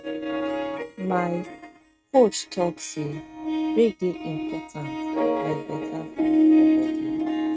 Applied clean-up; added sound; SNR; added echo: neural mask model RNNoise.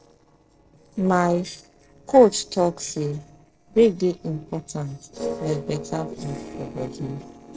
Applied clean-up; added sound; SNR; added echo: neural separator model SepFormer DNS4.